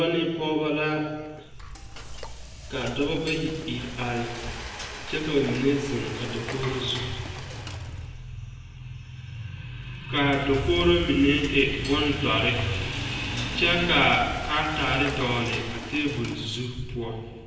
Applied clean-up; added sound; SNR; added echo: none; Frying (food); 12 dB; reverberation time 1.1 s.